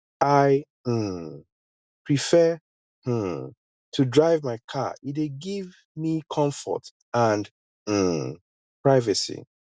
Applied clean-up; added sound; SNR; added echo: none; none; none; none.